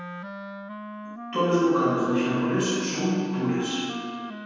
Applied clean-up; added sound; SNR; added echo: none; Wind instrument, woodwind instrument; 11 dB; reverberation time 2.1 s.